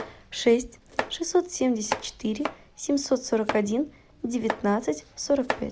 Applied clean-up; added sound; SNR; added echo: none; Domestic sounds, home sounds; 10 dB; none.